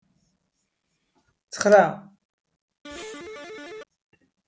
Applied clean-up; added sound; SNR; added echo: none; Electric guitar; 12 dB; none.